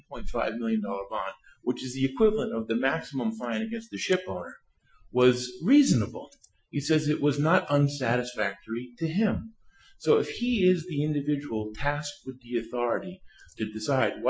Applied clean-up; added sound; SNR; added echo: classical method Wiener filter.